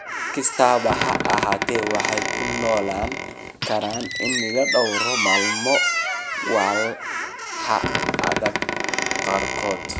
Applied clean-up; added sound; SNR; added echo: none; Squeak; 0 dB; none.